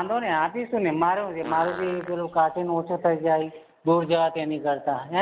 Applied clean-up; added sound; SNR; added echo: none; Fart; 14 dB; none.